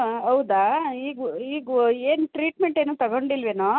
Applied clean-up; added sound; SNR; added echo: none; none; none; none.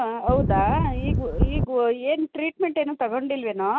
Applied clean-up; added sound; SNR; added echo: none; Wind; -2 dB; none.